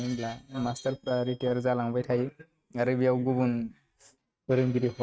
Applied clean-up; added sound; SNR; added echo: neural mask model RNNoise.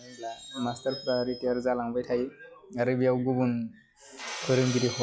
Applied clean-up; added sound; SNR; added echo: classical method log-MMSE.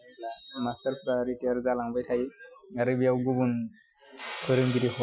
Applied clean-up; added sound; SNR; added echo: classical method Wiener filter.